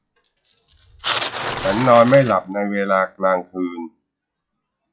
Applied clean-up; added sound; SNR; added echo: classical method log-MMSE.